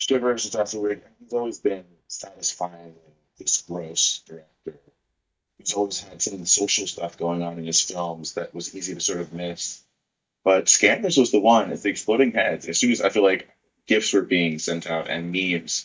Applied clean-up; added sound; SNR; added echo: neural mask model DeepFilterNet 3.